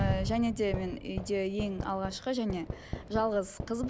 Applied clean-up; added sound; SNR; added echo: none; Fireworks; 5 dB; none.